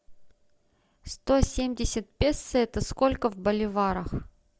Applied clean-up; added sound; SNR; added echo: none; none; none; none.